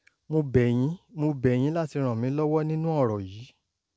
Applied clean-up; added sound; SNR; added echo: none; none; none; none.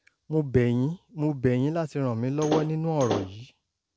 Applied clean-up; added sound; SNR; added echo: none; Slam / Wood; 5 dB; none.